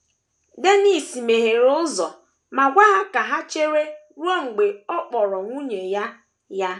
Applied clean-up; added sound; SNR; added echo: none; none; none; none.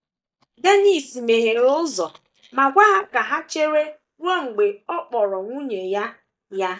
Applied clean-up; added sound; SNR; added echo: neural mask model DeepFilterNet 3.